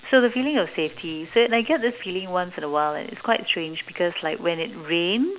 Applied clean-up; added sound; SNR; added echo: none; none; none; none.